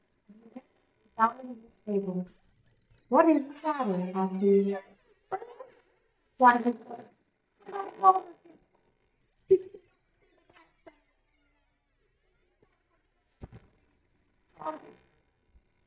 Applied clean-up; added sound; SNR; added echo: neural mask model DeepFilterNet 3.